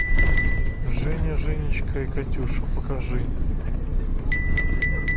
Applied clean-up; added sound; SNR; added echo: none; Chink, clink; 11 dB; none.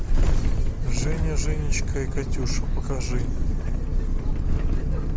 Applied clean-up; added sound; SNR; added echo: none; none; none; none.